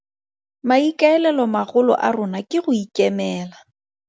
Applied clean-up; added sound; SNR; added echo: none; none; none; none.